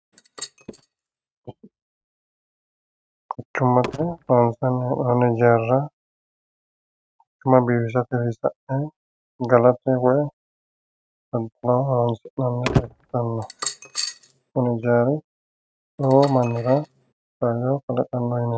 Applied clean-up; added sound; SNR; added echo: neural mask model RNNoise.